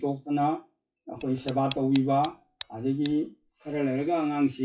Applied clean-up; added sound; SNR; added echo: classical method WPE with log-MMSE.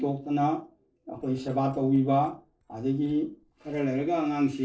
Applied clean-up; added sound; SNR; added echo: neural separator model SepFormer DNS4.